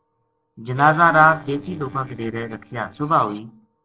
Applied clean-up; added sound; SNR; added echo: neural separator model SepFormer DNS4.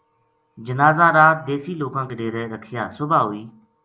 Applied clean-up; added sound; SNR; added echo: none; none; none; none.